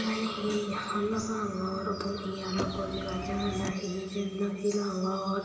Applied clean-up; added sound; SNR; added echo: none; Car; 5 dB; reverberation time 2.4 s.